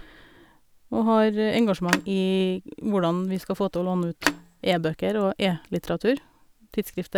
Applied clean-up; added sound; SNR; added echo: none; Telephone; 7 dB; none.